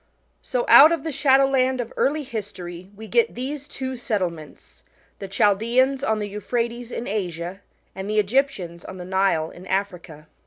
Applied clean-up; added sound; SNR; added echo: none; none; none; none.